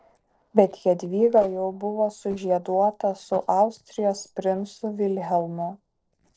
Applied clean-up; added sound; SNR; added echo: neural separator model SepFormer DNS4.